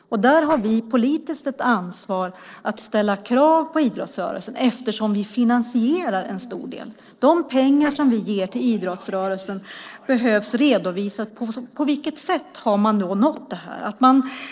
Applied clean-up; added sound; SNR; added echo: neural separator model SepFormer DNS4.